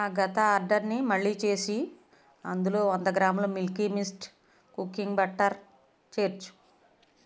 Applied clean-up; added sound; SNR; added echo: none; none; none; none.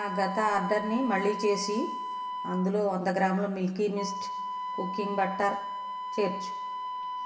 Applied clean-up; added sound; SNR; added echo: none; Wind instrument, woodwind instrument; 6 dB; reverberation time 1.6 s.